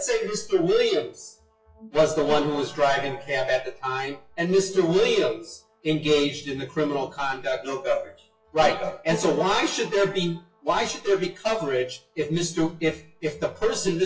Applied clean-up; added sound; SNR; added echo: classical method WPE with log-MMSE.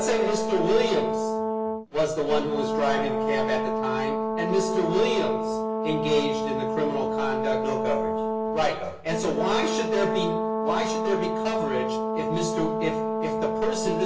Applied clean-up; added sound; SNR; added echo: none; Brass instrument; -1 dB; reverberation time 0.2 s.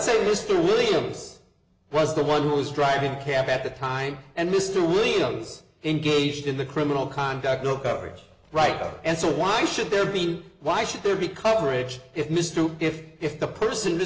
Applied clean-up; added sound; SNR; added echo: none; none; none; none.